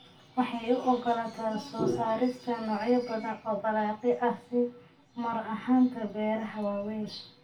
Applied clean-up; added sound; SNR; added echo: none; none; none; reverberation time 0.2 s.